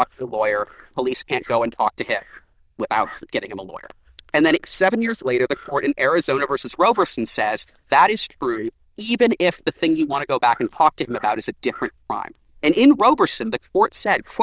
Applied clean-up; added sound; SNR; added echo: neural diffusion model UNIVERSE++.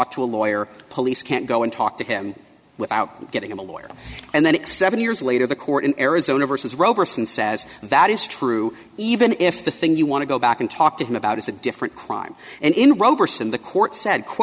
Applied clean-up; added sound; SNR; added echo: none; none; none; none.